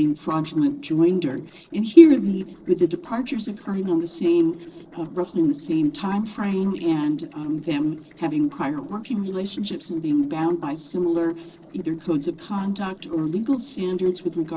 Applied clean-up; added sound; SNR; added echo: neural separator model SepFormer DNS4.